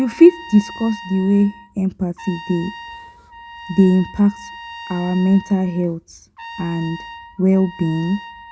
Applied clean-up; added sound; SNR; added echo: none; Trumpet; 17 dB; none.